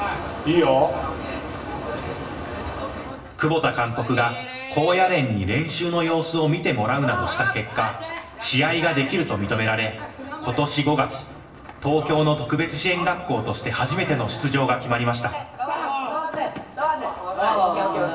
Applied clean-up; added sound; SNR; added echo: none; none; none; reverberation time 0.9 s.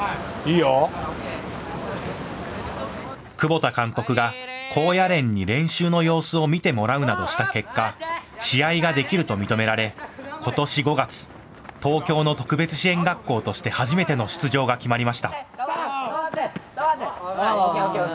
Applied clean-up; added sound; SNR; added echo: none; none; none; none.